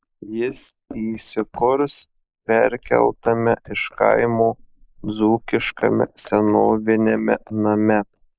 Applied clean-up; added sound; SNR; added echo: neural mask model Resemble Enhance denoiser.